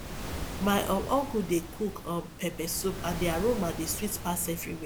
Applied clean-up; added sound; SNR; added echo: none; Waves, surf; 8 dB; none.